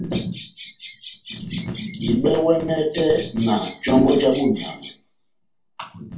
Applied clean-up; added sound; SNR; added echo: none; Bird vocalization, bird call, bird song; 15 dB; reverberation time 0.3 s.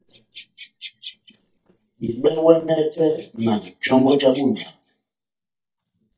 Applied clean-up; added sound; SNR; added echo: neural mask model DeepFilterNet 3.